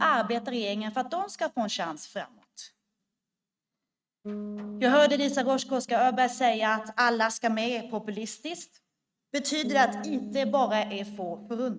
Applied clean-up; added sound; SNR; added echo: neural mask model RNNoise.